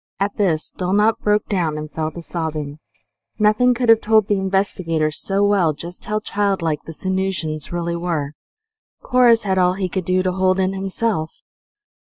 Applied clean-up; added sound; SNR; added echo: neural mask model DeepFilterNet 3.